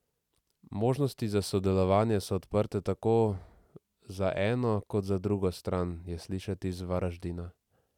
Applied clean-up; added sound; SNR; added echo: none; none; none; none.